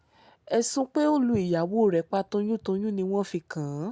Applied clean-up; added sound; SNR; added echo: none; none; none; none.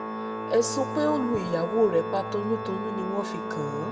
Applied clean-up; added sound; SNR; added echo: none; Organ; 5 dB; reverberation time 1.0 s.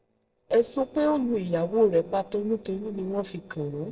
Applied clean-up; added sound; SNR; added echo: neural separator model SepFormer DNS4.